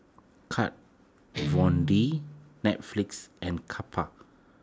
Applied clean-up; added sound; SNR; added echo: none; Guitar; 5 dB; none.